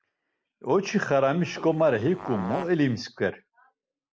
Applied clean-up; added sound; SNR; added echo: none; Fart; 13 dB; none.